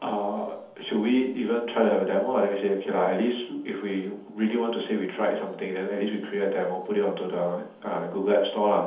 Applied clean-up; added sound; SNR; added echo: none; none; none; reverberation time 0.6 s.